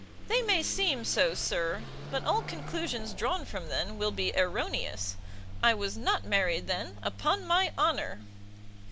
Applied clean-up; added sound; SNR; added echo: none; Car passing by / Accelerating, revving, vroom; 7 dB; none.